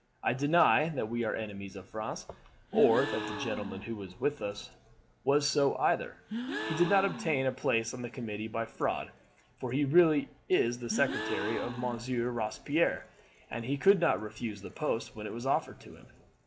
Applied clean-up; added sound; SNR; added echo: none; Gasp; 10 dB; none.